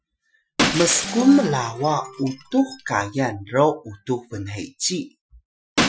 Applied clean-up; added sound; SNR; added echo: classical method Wiener filter.